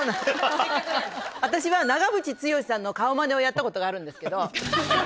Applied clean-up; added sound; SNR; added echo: none; none; none; none.